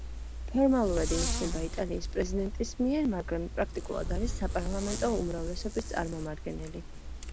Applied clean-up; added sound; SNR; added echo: none; Boom + Zipper (clothing); 3 dB; none.